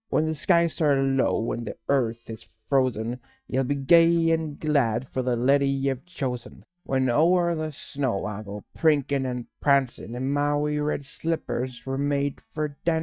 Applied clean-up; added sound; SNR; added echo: neural mask model DeepFilterNet 3.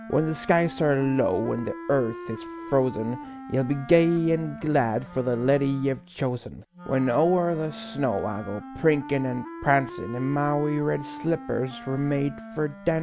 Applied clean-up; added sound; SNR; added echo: none; Wind instrument, woodwind instrument; 14 dB; none.